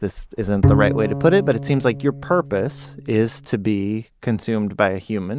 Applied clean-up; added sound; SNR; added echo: none; Bowed string instrument; 3 dB; none.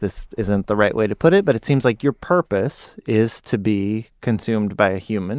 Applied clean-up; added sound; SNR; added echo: none; none; none; none.